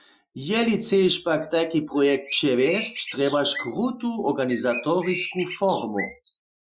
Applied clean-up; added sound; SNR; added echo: classical method Wiener filter.